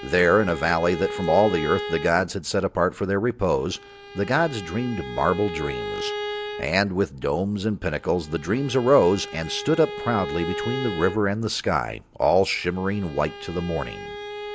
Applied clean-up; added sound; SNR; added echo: none; Bowed string instrument; 11 dB; none.